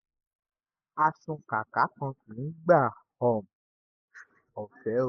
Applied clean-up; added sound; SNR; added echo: neural mask model Resemble Enhance denoiser.